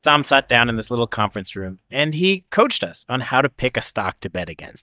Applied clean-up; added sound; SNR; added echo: neural mask model DeepFilterNet 3.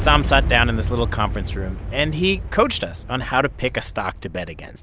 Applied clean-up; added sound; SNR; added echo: none; Boom; 4 dB; none.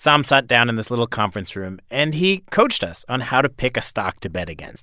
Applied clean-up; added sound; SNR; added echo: none; none; none; none.